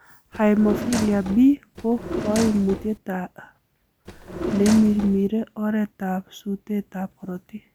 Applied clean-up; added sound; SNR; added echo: none; Drawer open or close; 7 dB; none.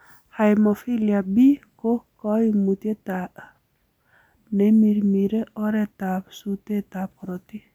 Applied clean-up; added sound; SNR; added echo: none; none; none; none.